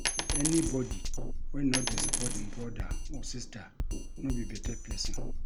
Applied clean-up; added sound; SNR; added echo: none; Drum kit + Coin (dropping); -4 dB; none.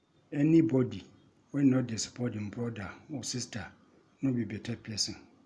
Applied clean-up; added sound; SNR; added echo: none; none; none; none.